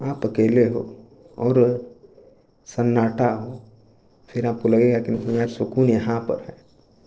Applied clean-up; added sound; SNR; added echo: neural separator model SepFormer DNS4.